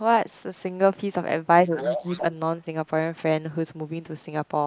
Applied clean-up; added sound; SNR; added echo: neural mask model Resemble Enhance denoiser.